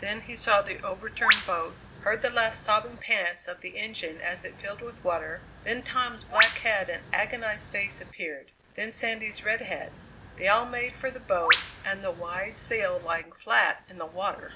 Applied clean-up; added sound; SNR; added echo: none; Bird vocalization, bird call, bird song; 2 dB; none.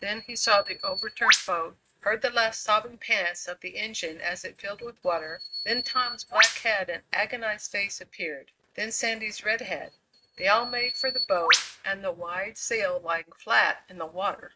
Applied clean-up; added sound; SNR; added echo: neural mask model RNNoise.